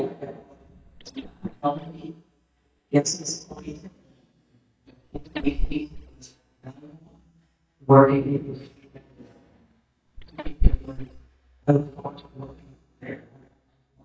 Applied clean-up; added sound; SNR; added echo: neural mask model DeepFilterNet 3.